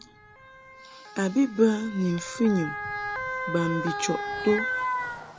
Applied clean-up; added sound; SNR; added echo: none; Motor vehicle (road) / Siren; 6 dB; none.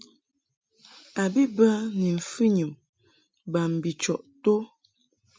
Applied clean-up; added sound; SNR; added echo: none; none; none; none.